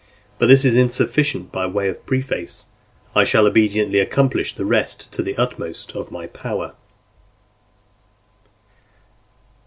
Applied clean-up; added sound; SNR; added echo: none; none; none; none.